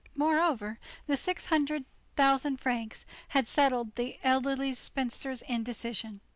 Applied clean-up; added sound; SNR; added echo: none; none; none; none.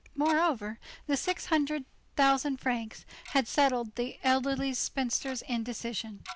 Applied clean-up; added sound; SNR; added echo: none; Tick-tock; 19 dB; none.